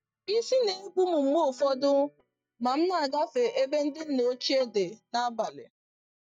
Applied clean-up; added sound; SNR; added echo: neural mask model DeepFilterNet 3.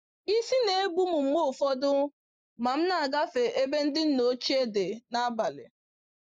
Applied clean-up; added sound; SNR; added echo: neural mask model Resemble Enhance denoiser.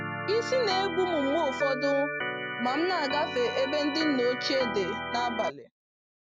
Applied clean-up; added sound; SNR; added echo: none; Organ; 5 dB; none.